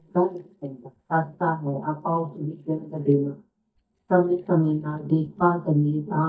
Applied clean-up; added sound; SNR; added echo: neural mask model DeepFilterNet 3.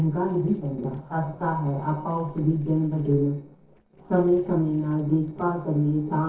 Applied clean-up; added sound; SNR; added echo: neural separator model SepFormer DNS4.